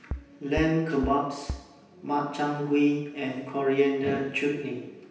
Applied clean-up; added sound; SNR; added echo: none; Bass drum; 10 dB; reverberation time 0.9 s.